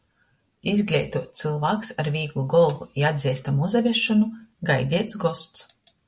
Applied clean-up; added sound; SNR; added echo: none; none; none; none.